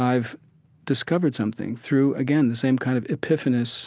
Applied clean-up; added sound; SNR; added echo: none; none; none; none.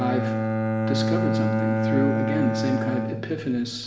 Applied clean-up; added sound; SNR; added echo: none; Bowed string instrument; -3 dB; reverberation time 1.1 s.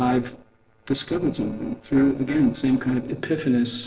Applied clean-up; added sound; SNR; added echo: neural separator model SepFormer DNS4.